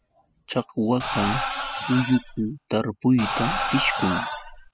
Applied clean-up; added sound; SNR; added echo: classical method spectral subtraction.